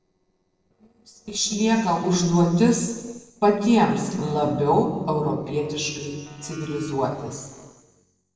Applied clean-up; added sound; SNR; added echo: neural separator model SepFormer DNS4.